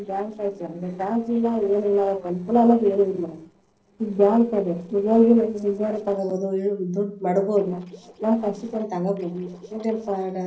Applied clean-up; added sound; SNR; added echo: neural separator model SepFormer DNS4.